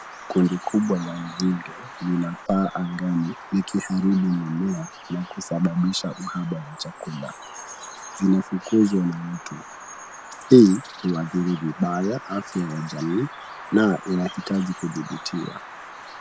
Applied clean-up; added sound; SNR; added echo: none; Bird vocalization, bird call, bird song; 16 dB; none.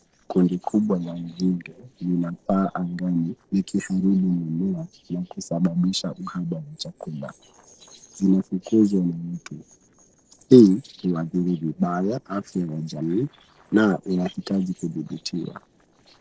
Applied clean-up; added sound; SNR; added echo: neural separator model SepFormer DNS4.